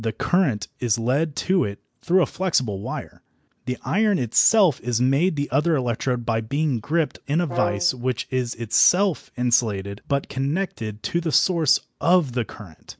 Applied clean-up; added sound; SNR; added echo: none; Brass instrument; 8 dB; none.